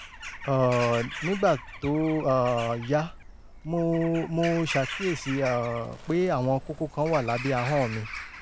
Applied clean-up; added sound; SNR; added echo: none; Bird vocalization, bird call, bird song / Crow; 12 dB; none.